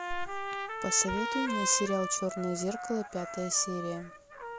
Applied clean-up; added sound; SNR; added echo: none; Trumpet; 4 dB; none.